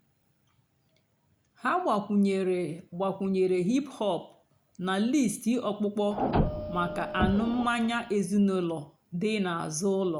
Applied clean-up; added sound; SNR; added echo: none; Printer; 3 dB; none.